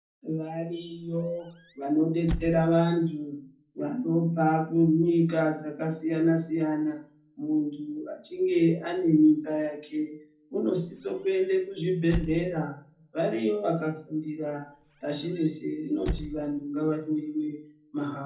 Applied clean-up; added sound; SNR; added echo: none; Squeak / Slam; 12 dB; reverberation time 0.4 s.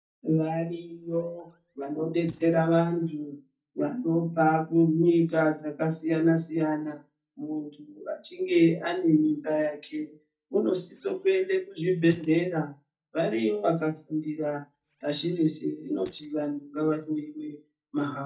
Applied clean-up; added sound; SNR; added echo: neural mask model DeepFilterNet 3.